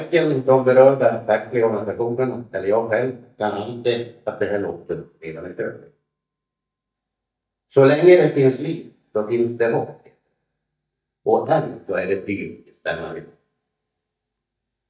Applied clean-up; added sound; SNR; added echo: neural mask model DeepFilterNet 3.